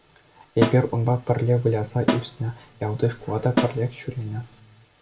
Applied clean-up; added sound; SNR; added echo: none; Snare drum; 6 dB; reverberation time 0.4 s.